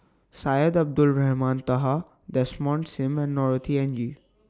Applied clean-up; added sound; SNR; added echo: none; none; none; none.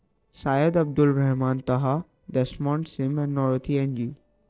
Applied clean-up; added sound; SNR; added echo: neural separator model SepFormer DNS4.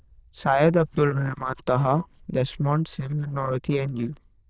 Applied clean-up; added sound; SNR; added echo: neural diffusion model UNIVERSE++.